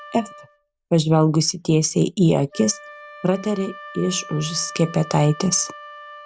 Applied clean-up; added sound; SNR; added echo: none; Wind instrument, woodwind instrument; 19 dB; none.